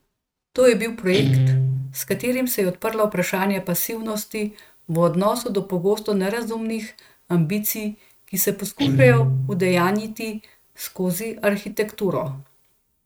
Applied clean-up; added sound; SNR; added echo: neural mask model RNNoise.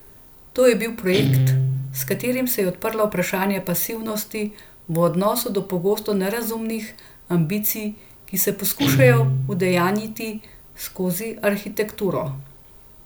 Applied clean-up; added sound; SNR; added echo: none; Guitar; 5 dB; none.